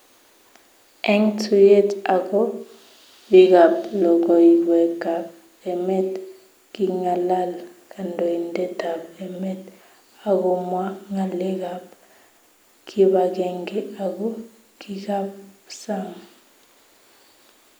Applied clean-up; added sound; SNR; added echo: none; none; none; none.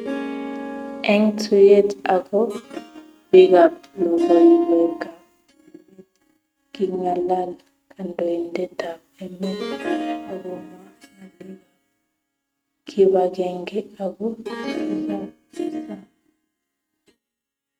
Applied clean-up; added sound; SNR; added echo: neural mask model RNNoise.